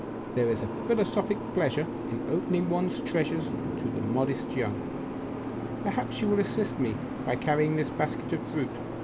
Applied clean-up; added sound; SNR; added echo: none; Boat, Water vehicle; 3 dB; none.